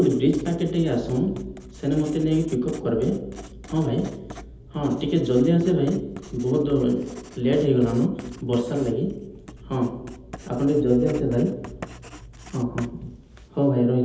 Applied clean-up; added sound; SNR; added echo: none; Writing; 18 dB; reverberation time 0.8 s.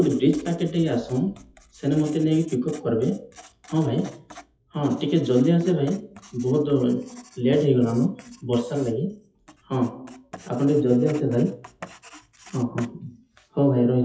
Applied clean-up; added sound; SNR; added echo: classical method WPE with log-MMSE.